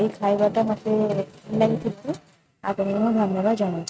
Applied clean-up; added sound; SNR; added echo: neural mask model RNNoise.